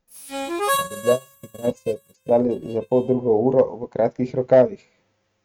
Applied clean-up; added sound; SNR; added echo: neural mask model RNNoise.